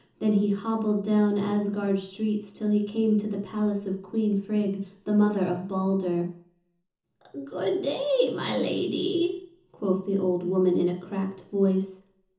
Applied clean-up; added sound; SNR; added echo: none; none; none; reverberation time 0.7 s.